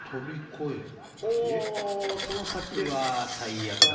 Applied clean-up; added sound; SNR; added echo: none; Cutlery, silverware; 1 dB; reverberation time 0.9 s.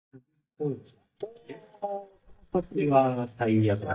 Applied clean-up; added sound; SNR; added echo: neural mask model DeepFilterNet 3.